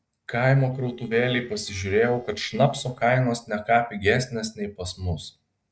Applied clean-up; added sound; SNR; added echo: neural separator model SepFormer DNS4.